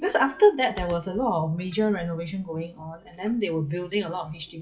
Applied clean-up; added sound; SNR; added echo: classical method WPE with log-MMSE.